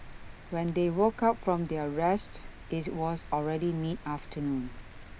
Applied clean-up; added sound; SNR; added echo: none; Rain; 14 dB; none.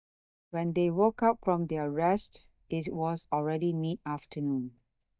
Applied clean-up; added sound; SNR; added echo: neural mask model DeepFilterNet 3.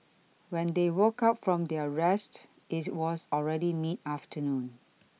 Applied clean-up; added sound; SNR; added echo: none; none; none; none.